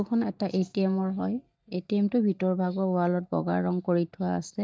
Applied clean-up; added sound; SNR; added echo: neural mask model DeepFilterNet 3.